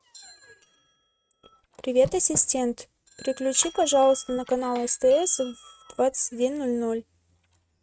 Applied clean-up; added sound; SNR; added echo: neural mask model RNNoise.